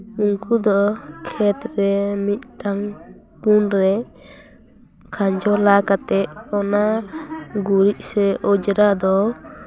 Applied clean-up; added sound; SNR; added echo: none; none; none; none.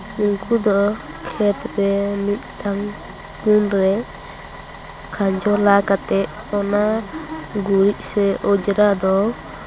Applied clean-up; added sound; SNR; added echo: none; Bus; 16 dB; none.